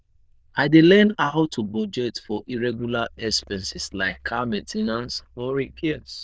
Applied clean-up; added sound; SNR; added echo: neural diffusion model UNIVERSE++.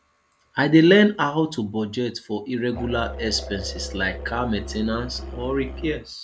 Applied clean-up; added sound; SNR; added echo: none; Musical instrument; 11 dB; none.